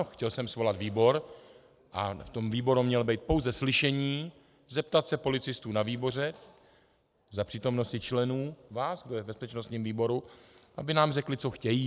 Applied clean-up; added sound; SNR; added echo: none; none; none; none.